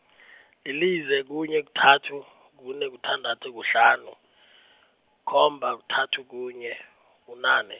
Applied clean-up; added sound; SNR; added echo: none; none; none; none.